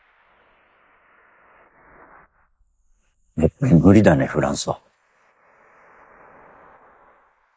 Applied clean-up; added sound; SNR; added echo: neural mask model Resemble Enhance denoiser.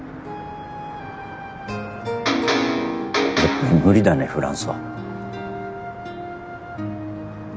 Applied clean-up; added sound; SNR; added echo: none; Electric guitar; -2 dB; none.